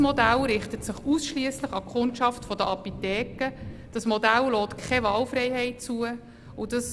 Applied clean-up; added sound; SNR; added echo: none; Thunder; 15 dB; none.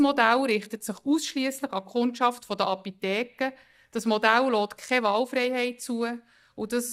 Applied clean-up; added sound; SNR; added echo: neural mask model DeepFilterNet 3.